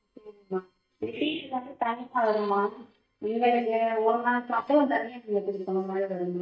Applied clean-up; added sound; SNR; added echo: neural mask model DeepFilterNet 3.